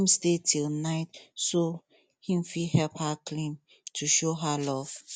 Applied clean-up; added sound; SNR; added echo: none; none; none; none.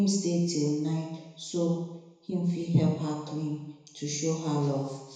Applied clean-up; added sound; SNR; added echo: none; none; none; reverberation time 1.0 s.